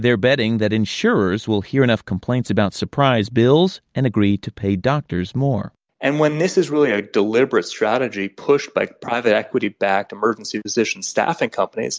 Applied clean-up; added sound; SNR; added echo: none; none; none; none.